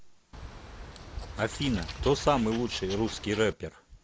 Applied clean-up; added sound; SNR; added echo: none; Wild animals; 9 dB; none.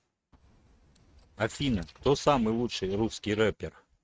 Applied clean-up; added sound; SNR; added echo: neural mask model RNNoise.